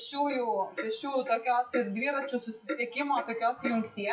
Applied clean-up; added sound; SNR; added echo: classical method WPE with log-MMSE.